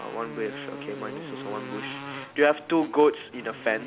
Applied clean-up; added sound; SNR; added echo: none; Motorcycle; 12 dB; none.